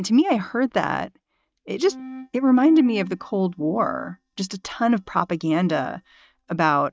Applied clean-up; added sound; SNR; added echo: neural mask model DeepFilterNet 3.